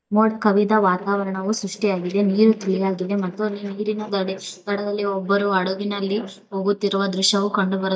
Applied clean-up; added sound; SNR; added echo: neural mask model DeepFilterNet 3.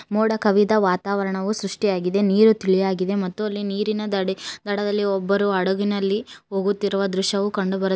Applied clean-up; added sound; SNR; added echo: none; none; none; none.